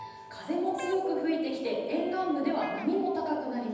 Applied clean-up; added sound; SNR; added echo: none; Guitar; 13 dB; reverberation time 1.1 s.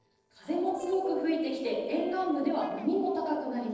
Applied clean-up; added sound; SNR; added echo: neural separator model SepFormer DNS4.